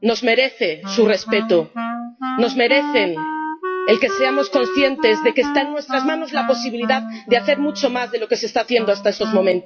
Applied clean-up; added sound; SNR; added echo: classical method WPE with log-MMSE.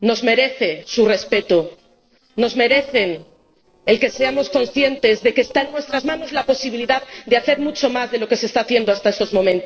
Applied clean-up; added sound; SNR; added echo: neural separator model SepFormer DNS4.